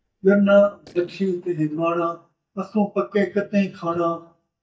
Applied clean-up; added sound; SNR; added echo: neural mask model DeepFilterNet 3.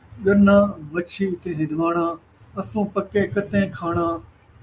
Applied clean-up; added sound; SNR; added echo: none; none; none; none.